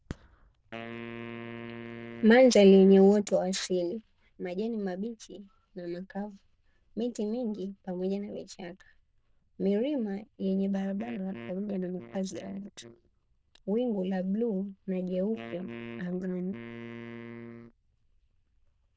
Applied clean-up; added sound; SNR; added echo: neural diffusion model UNIVERSE++.